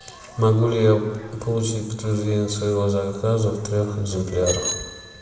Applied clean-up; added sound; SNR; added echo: none; Bicycle bell; 15 dB; reverberation time 1.5 s.